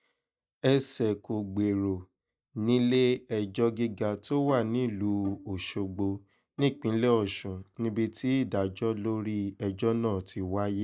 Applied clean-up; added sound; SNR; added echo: neural mask model DeepFilterNet 3.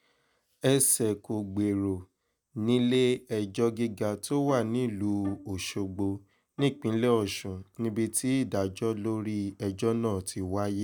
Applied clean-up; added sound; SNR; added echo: none; Bowed string instrument; 19 dB; none.